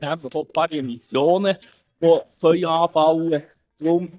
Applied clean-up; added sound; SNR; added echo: neural mask model DeepFilterNet 3.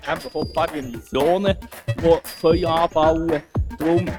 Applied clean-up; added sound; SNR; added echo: neural mask model RNNoise.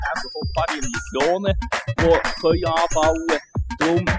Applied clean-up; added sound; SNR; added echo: classical method spectral subtraction.